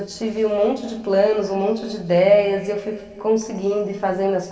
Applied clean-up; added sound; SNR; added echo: none; none; none; reverberation time 2.2 s.